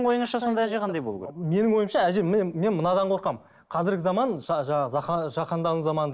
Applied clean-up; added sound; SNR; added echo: neural mask model Resemble Enhance denoiser.